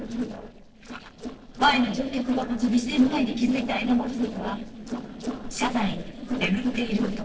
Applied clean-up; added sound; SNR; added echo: neural separator model SepFormer DNS4.